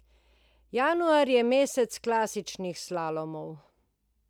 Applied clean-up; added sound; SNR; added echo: none; none; none; none.